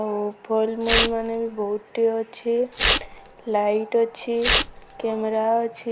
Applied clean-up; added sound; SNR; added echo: none; Tearing; 0 dB; none.